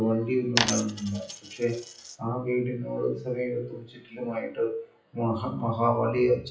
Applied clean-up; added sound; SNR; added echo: classical method WPE with log-MMSE.